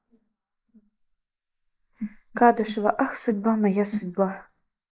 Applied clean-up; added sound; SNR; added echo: neural mask model Resemble Enhance denoiser.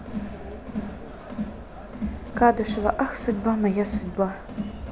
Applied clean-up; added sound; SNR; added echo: none; Crowd; 7 dB; none.